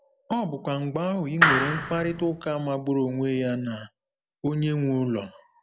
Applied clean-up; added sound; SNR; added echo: none; Clapping; -3 dB; none.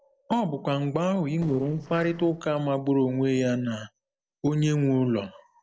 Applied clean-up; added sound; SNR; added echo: neural separator model SepFormer DNS4.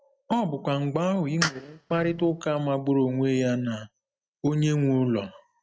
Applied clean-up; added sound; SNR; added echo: neural mask model RNNoise.